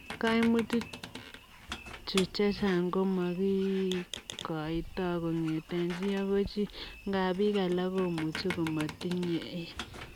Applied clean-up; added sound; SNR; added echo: none; Squeak; 12 dB; none.